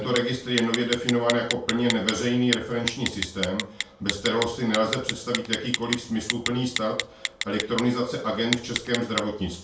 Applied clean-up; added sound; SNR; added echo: none; Telephone; 6 dB; reverberation time 0.4 s.